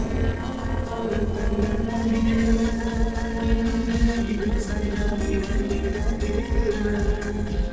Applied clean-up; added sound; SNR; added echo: neural separator model SepFormer DNS4.